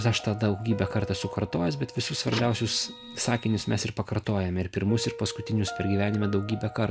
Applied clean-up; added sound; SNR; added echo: none; Piano + Printer; 13 dB; none.